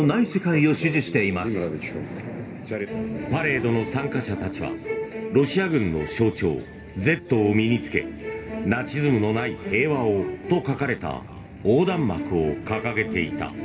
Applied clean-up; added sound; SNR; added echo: none; none; none; reverberation time 2.8 s.